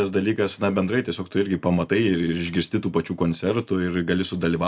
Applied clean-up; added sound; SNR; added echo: none; none; none; none.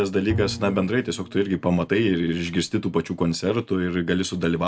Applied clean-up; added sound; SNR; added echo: none; Bowed string instrument; 12 dB; none.